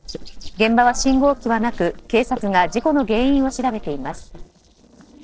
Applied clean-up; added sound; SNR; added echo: neural separator model SepFormer DNS4.